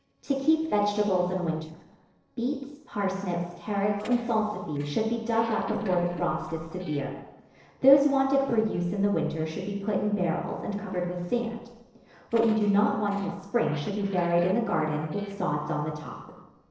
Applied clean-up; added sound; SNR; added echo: neural separator model SepFormer DNS4.